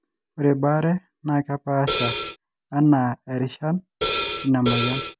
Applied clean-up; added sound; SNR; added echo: none; Hi-hat; 2 dB; none.